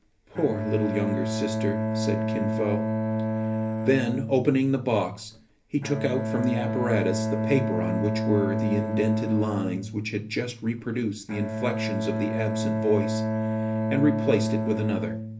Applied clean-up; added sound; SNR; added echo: none; Bowed string instrument; 1 dB; reverberation time 0.3 s.